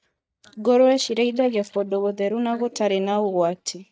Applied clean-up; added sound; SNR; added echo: neural mask model DeepFilterNet 3.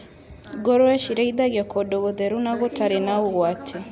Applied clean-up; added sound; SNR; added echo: none; none; none; none.